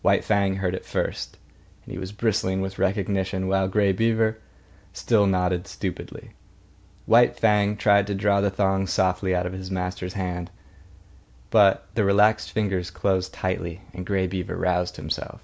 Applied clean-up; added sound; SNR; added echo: none; none; none; none.